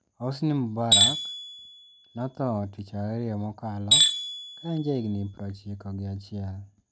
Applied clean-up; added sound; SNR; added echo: none; Tools; -3 dB; none.